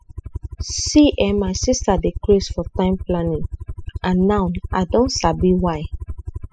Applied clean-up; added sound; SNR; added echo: classical method spectral subtraction.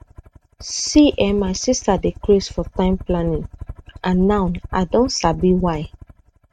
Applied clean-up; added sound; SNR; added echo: neural mask model RNNoise.